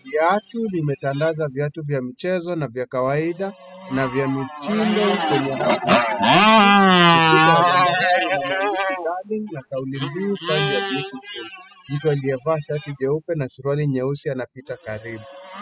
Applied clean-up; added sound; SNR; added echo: classical method spectral subtraction.